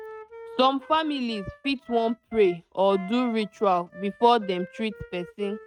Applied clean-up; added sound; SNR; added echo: neural mask model RNNoise.